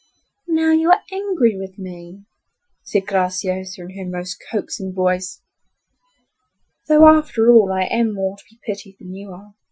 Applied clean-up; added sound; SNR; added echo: classical method Wiener filter.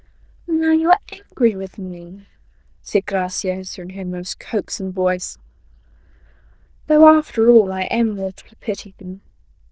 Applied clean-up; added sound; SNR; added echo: neural diffusion model UNIVERSE++.